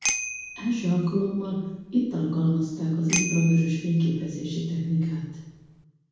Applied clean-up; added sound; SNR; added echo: none; Bicycle bell; 10 dB; reverberation time 1.2 s.